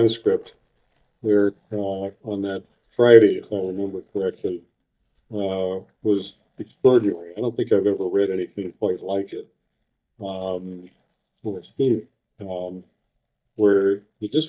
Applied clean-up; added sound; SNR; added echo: neural mask model DeepFilterNet 3.